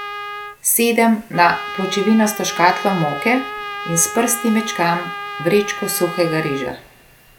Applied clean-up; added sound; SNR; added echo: none; Trumpet; 10 dB; none.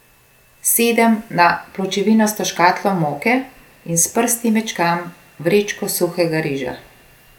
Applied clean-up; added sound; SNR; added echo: none; none; none; none.